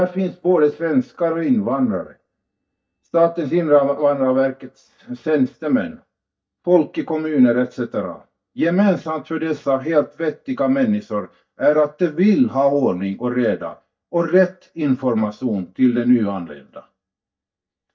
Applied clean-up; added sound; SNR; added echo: neural mask model DeepFilterNet 3.